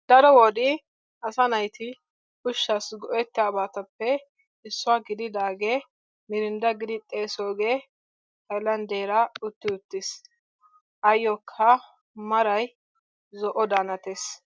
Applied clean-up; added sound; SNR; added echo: none; none; none; none.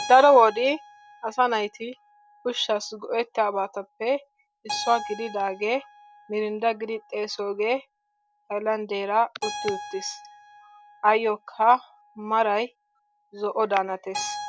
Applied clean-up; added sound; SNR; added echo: none; Keyboard (musical); 15 dB; none.